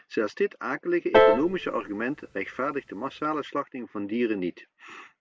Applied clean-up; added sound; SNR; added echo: none; Piano; -3 dB; none.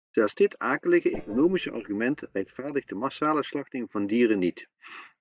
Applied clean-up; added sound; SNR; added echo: neural mask model DeepFilterNet 3.